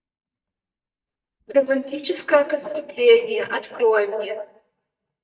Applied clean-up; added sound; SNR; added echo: neural mask model DeepFilterNet 3.